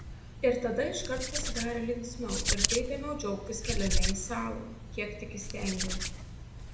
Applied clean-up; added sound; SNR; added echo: none; Hands; -1 dB; reverberation time 0.8 s.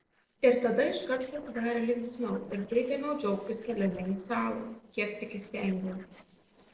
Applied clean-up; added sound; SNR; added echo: neural separator model SepFormer DNS4.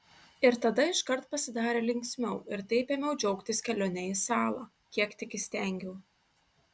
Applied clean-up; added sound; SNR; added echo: none; none; none; none.